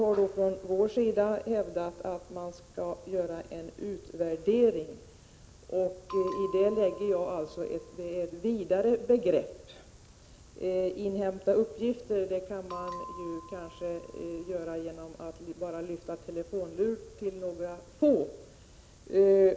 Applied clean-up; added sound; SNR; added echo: none; Bell; 16 dB; none.